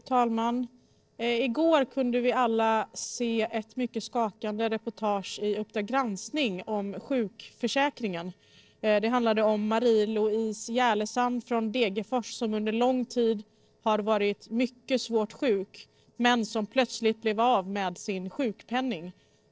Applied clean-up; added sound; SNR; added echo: neural separator model SepFormer DNS4.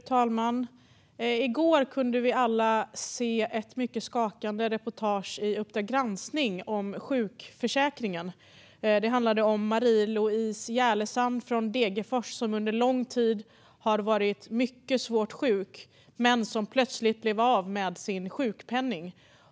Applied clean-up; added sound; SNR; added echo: none; none; none; none.